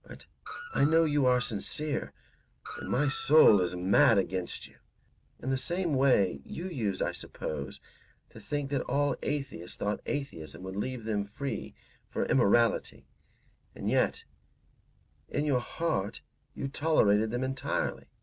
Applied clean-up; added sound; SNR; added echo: none; Screech; 14 dB; none.